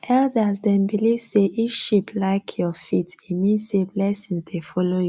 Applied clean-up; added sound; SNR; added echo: none; none; none; none.